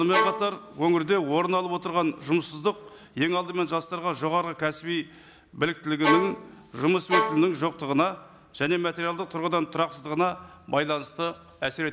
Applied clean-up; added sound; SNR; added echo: none; Bowed string instrument; 1 dB; none.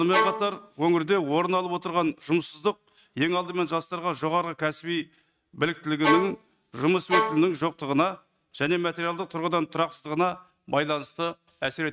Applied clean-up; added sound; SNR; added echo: neural mask model RNNoise.